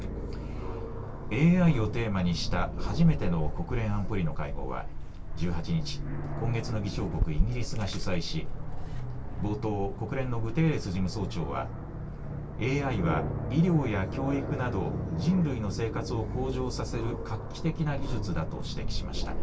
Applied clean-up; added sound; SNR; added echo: none; Aircraft; 1 dB; reverberation time 0.1 s.